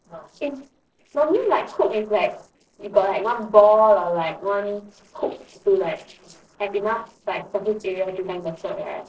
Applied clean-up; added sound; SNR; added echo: neural separator model SepFormer DNS4.